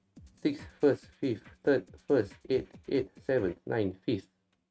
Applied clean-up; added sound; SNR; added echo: neural mask model RNNoise.